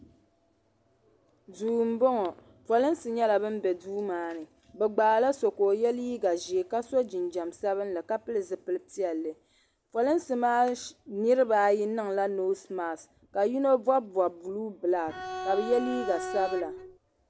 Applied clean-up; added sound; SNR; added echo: none; Bowed string instrument; 7 dB; none.